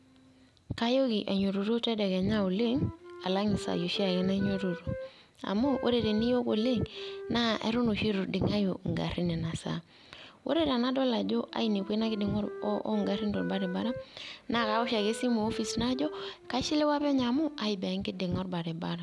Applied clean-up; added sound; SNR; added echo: none; Wind instrument, woodwind instrument; 14 dB; none.